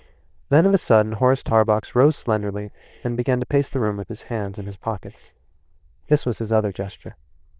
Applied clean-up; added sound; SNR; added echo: neural diffusion model UNIVERSE++.